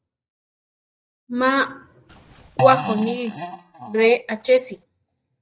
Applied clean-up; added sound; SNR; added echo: neural mask model DeepFilterNet 3.